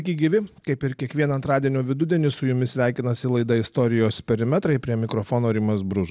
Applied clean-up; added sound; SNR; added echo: none; none; none; none.